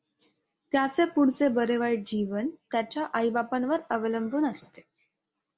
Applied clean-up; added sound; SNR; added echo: none; none; none; none.